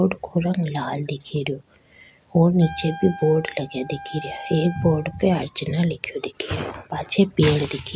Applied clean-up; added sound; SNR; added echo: none; Wind instrument, woodwind instrument; 15 dB; none.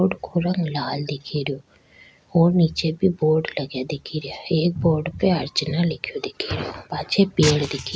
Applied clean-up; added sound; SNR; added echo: none; none; none; none.